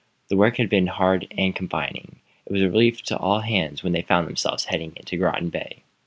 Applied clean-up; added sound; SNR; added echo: none; none; none; none.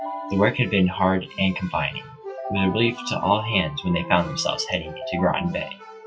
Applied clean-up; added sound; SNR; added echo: classical method WPE with log-MMSE.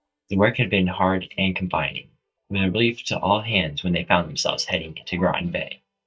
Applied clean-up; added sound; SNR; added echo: neural mask model DeepFilterNet 3.